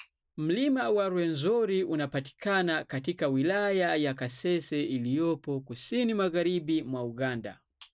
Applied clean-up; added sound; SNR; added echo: none; none; none; none.